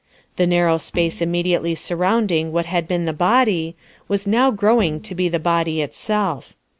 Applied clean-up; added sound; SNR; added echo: none; Bowed string instrument; 18 dB; none.